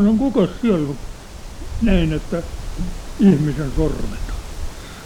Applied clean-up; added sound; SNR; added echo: none; Wind; 6 dB; none.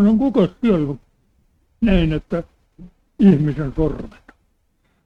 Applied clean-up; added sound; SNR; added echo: neural mask model RNNoise.